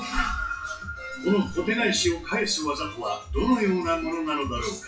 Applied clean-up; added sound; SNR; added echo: classical method WPE with log-MMSE.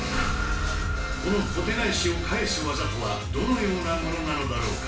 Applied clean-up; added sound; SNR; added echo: none; Guitar; 15 dB; reverberation time 0.3 s.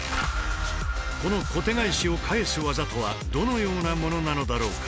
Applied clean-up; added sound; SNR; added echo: none; none; none; none.